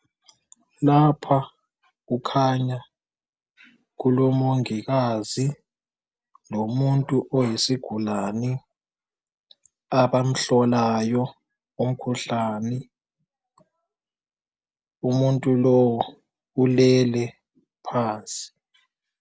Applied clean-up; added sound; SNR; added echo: none; none; none; none.